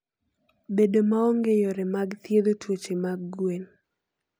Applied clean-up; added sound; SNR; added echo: none; none; none; none.